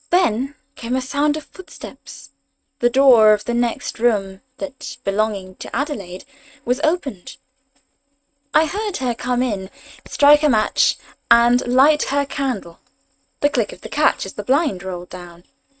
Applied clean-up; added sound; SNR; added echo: neural mask model RNNoise.